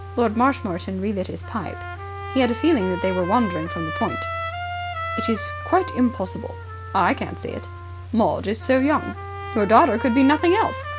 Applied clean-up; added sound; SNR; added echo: none; Trumpet; 11 dB; none.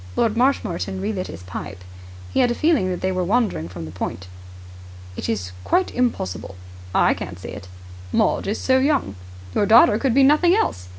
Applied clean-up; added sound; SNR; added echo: none; none; none; none.